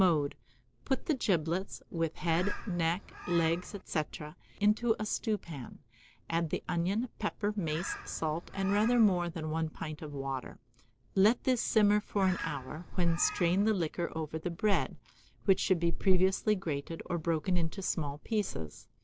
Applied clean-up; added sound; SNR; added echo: none; Bird; 14 dB; none.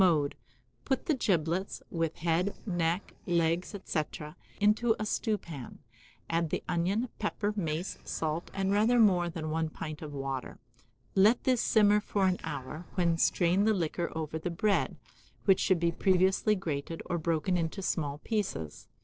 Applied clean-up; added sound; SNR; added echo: neural separator model SepFormer DNS4.